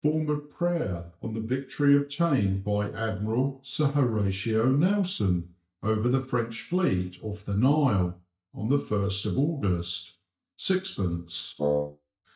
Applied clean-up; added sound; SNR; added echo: neural mask model DeepFilterNet 3.